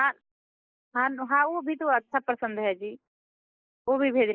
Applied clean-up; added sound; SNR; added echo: neural mask model Resemble Enhance denoiser.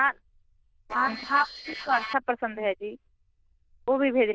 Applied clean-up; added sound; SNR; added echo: neural diffusion model UNIVERSE++.